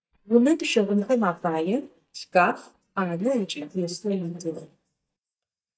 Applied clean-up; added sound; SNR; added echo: neural mask model DeepFilterNet 3.